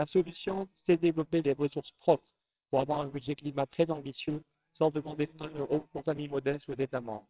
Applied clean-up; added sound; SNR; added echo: neural separator model SepFormer WHAMR!.